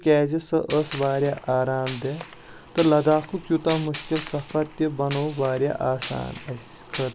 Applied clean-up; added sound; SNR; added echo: none; Gunshot, gunfire; 13 dB; none.